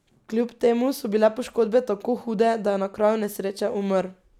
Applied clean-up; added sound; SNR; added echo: none; none; none; none.